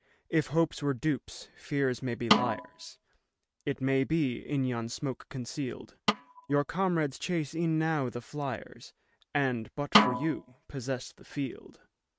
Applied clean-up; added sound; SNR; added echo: neural mask model RNNoise.